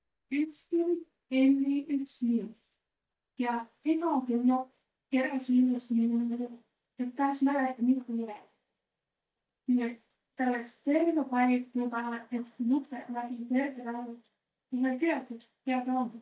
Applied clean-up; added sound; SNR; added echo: neural mask model DeepFilterNet 3.